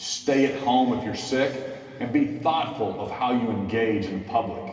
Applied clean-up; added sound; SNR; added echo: none; none; none; reverberation time 2.5 s.